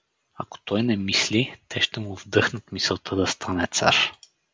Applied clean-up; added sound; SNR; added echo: none; none; none; none.